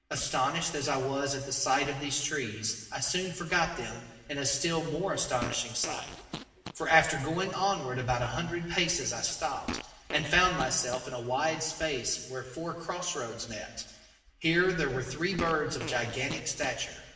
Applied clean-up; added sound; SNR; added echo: none; Fart; 11 dB; reverberation time 1.1 s.